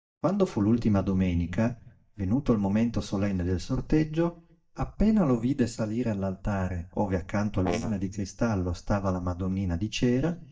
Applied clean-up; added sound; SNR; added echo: neural mask model DeepFilterNet 3.